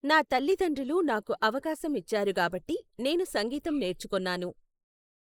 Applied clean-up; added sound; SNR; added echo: neural mask model Resemble Enhance denoiser.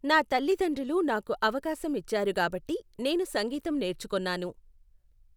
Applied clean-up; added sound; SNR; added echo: none; none; none; none.